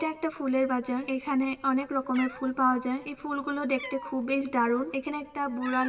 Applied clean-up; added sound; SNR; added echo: none; Cat; 18 dB; reverberation time 1.4 s.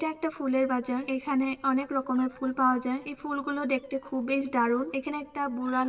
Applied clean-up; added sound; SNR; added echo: neural separator model SepFormer DNS4.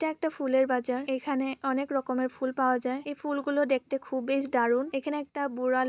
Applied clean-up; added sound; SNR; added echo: none; none; none; none.